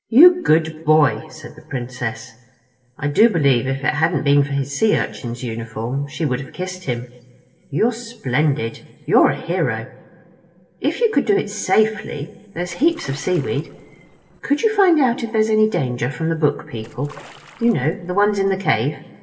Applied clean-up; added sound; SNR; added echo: neural separator model SepFormer DNS4.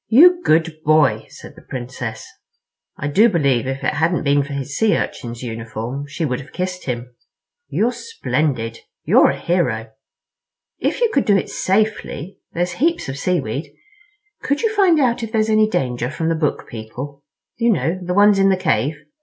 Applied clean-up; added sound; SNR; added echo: none; none; none; none.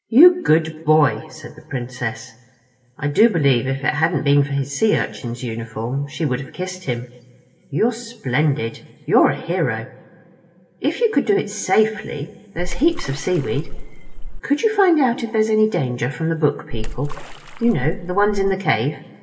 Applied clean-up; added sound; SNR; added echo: none; Splash, splatter; 4 dB; reverberation time 1.7 s.